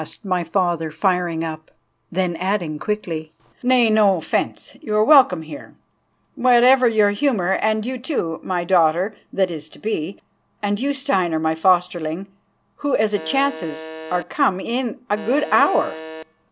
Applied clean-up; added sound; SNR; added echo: none; Alarm; 12 dB; none.